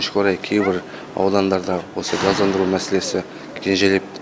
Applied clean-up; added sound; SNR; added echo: none; Dog; 19 dB; none.